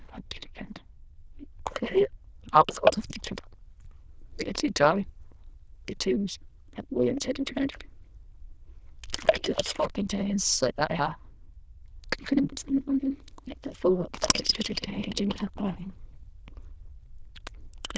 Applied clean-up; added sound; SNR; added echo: neural diffusion model UNIVERSE++.